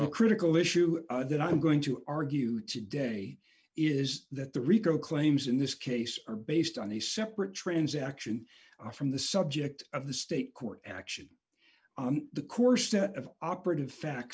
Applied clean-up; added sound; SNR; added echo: none; none; none; none.